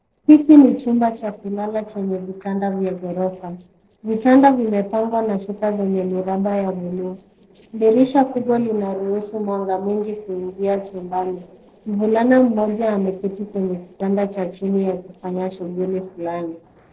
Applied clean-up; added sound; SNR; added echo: neural separator model SepFormer DNS4.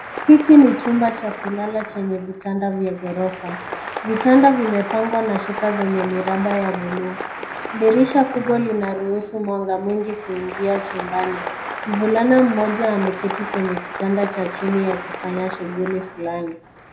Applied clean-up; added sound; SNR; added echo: none; Applause; 11 dB; reverberation time 0.5 s.